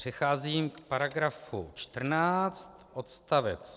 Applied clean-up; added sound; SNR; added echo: none; none; none; none.